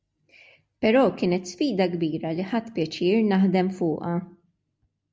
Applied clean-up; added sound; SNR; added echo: none; none; none; none.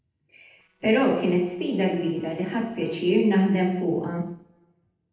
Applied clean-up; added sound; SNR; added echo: neural separator model SepFormer DNS4.